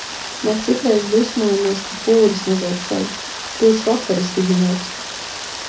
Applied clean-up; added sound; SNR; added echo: none; Rain; 10 dB; reverberation time 0.4 s.